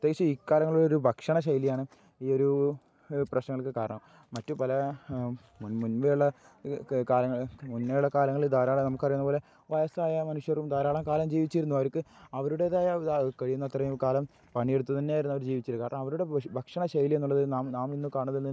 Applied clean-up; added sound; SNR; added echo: none; none; none; none.